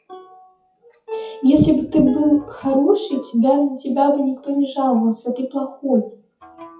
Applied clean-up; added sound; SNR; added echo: classical method WPE with log-MMSE.